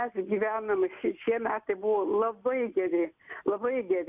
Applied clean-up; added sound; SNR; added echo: none; none; none; none.